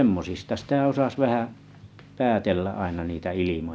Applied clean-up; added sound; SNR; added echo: none; none; none; none.